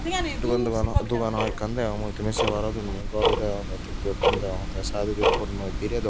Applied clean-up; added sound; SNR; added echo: none; Tick-tock; -1 dB; none.